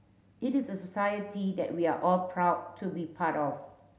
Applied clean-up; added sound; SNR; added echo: none; none; none; none.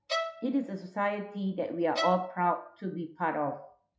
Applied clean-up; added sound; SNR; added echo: classical method log-MMSE.